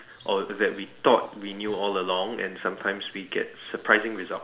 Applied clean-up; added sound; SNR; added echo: none; none; none; reverberation time 2.0 s.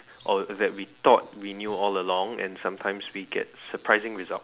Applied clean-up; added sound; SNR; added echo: none; none; none; none.